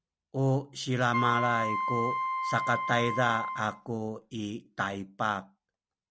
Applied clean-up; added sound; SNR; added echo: none; Wind instrument, woodwind instrument; 1 dB; none.